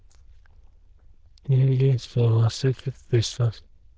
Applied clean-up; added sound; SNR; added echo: neural diffusion model UNIVERSE++.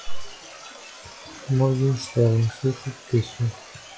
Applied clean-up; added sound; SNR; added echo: classical method log-MMSE.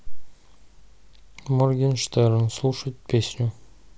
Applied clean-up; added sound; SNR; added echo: none; none; none; none.